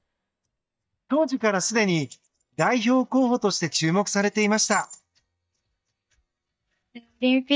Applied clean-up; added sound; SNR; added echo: neural mask model DeepFilterNet 3.